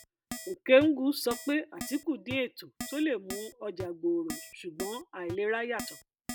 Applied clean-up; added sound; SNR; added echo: none; Keyboard (musical); 13 dB; none.